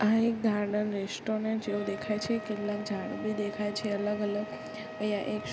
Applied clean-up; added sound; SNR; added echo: none; Wind instrument, woodwind instrument; 14 dB; none.